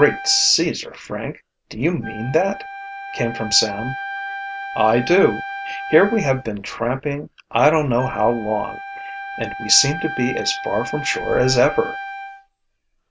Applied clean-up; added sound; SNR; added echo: none; Wind instrument, woodwind instrument; 11 dB; none.